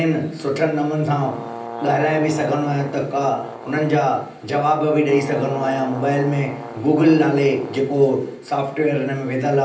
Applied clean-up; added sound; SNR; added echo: none; Brass instrument; 14 dB; reverberation time 0.6 s.